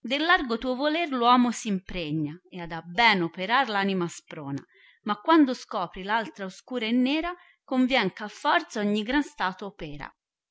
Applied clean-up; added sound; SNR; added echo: none; none; none; none.